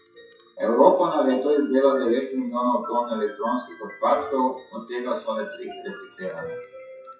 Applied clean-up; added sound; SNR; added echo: classical method WPE with log-MMSE.